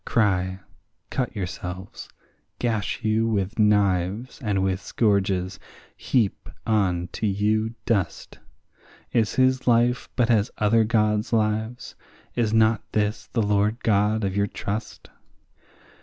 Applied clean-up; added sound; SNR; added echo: none; none; none; none.